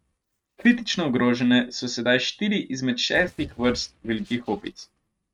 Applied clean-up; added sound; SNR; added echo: neural mask model RNNoise.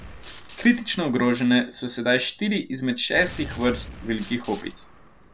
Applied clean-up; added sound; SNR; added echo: none; Gunshot, gunfire; 15 dB; none.